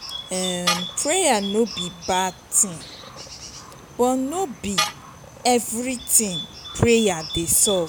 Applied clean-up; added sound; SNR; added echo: none; Bird + Tools; 9 dB; none.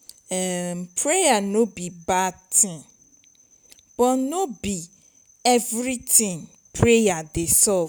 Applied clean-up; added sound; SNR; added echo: none; none; none; none.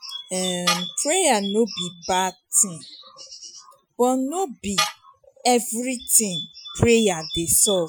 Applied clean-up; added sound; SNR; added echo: classical method Wiener filter.